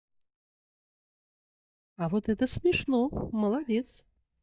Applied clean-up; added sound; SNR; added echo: neural mask model DeepFilterNet 3.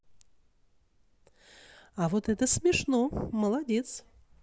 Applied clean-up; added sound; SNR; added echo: none; none; none; none.